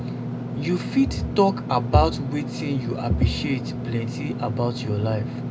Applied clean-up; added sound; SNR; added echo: none; Engine / Mechanisms; 5 dB; reverberation time 0.2 s.